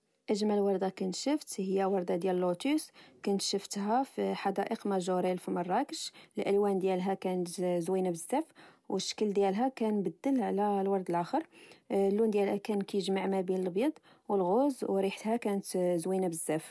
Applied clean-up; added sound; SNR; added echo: none; none; none; none.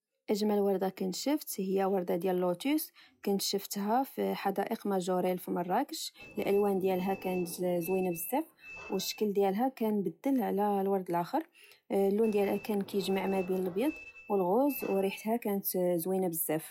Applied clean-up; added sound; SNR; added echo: classical method log-MMSE.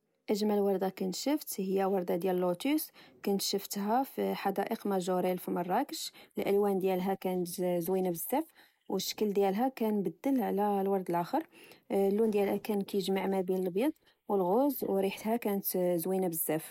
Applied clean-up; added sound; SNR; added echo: neural mask model Resemble Enhance denoiser.